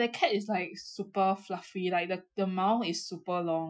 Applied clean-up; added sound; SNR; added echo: classical method Wiener filter.